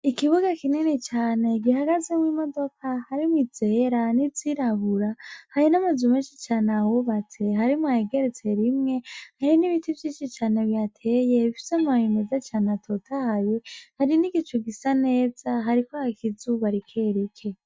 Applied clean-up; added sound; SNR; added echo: neural mask model DeepFilterNet 3.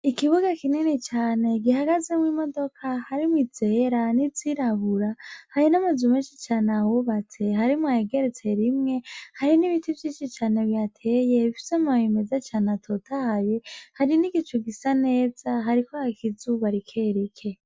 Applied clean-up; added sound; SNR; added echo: none; none; none; none.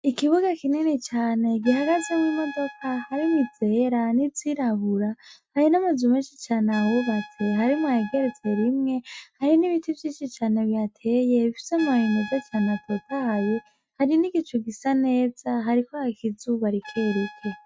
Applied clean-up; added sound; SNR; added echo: neural mask model RNNoise.